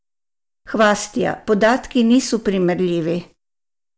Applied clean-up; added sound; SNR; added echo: none; none; none; none.